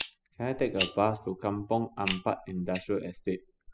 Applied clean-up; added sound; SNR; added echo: classical method spectral subtraction.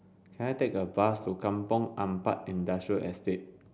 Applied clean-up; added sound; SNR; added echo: none; none; none; none.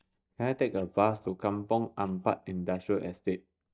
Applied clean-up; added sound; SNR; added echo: neural mask model DeepFilterNet 3.